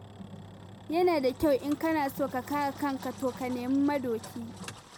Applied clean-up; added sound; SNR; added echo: none; Engine; 15 dB; none.